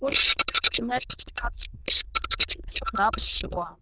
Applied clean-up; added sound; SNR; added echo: neural diffusion model UNIVERSE++.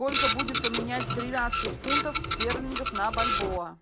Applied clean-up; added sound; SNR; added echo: none; Printer; -2 dB; none.